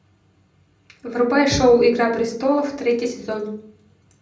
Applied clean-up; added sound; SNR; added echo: none; none; none; reverberation time 0.6 s.